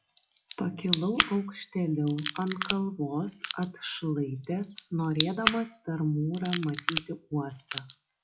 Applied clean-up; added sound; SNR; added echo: classical method log-MMSE.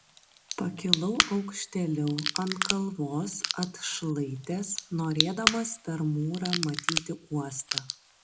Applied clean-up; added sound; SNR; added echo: none; Crack / Crackle; 2 dB; none.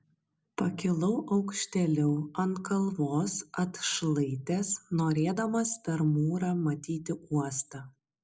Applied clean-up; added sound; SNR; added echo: none; none; none; none.